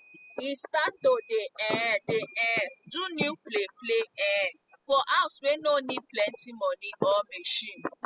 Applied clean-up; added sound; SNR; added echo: classical method spectral subtraction.